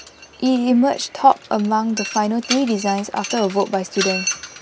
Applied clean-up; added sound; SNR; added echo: none; Mechanisms; 11 dB; none.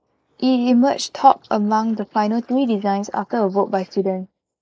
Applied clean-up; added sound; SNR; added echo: neural mask model Resemble Enhance denoiser.